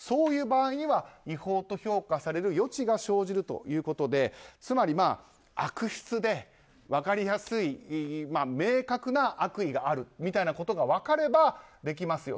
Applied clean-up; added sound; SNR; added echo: none; none; none; none.